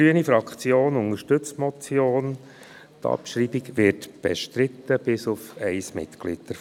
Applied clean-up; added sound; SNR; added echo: none; none; none; none.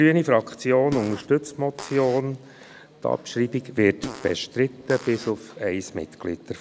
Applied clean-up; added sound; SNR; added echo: none; Fart; 15 dB; none.